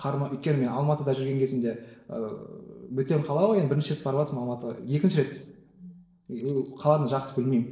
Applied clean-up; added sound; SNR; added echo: neural separator model SepFormer DNS4.